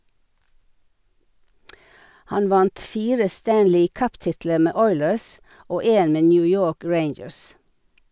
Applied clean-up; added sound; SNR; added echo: none; none; none; none.